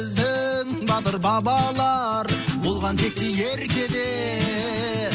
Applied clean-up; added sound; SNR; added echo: none; none; none; none.